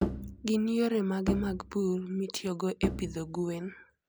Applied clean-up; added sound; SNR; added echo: none; Bowed string instrument; 6 dB; none.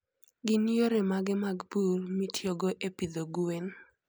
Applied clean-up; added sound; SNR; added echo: none; none; none; none.